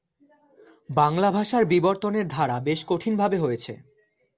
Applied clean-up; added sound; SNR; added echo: none; none; none; none.